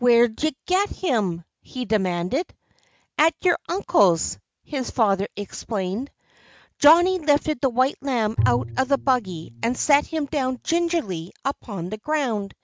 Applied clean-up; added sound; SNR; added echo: neural mask model RNNoise.